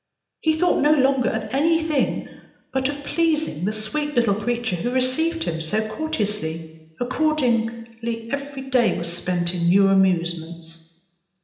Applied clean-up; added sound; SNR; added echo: none; none; none; reverberation time 0.8 s.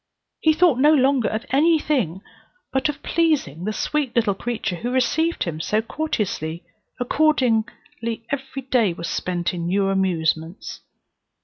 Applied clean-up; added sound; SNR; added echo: none; none; none; none.